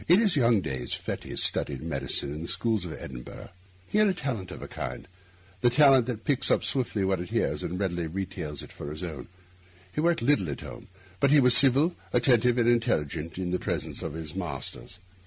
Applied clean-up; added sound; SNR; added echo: none; none; none; none.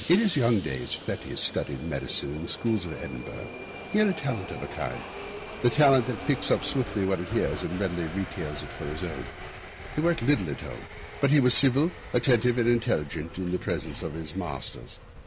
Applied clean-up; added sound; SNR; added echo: none; Subway, metro, underground; 12 dB; none.